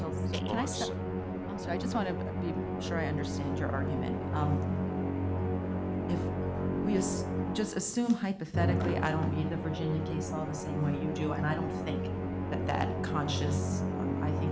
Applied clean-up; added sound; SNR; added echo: none; Musical instrument; -3 dB; none.